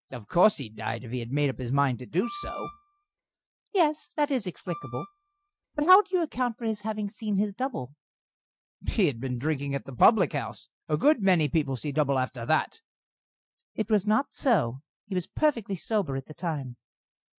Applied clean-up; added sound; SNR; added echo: neural mask model RNNoise.